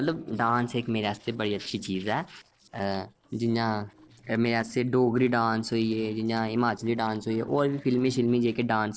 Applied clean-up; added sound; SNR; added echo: neural separator model SepFormer DNS4.